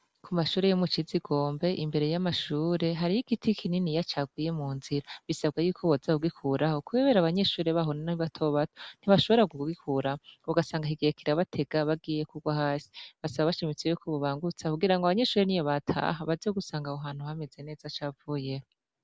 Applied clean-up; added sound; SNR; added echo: none; none; none; none.